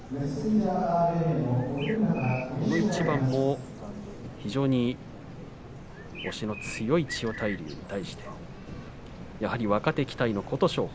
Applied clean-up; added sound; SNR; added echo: none; Bird; 15 dB; none.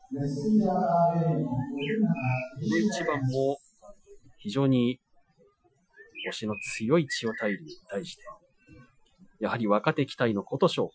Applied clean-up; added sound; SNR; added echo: classical method Wiener filter.